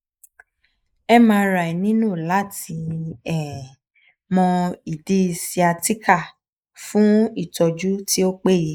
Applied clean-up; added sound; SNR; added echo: neural mask model Resemble Enhance denoiser.